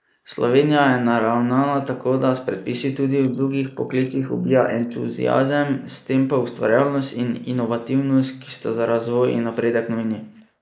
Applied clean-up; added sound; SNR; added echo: neural mask model Resemble Enhance denoiser.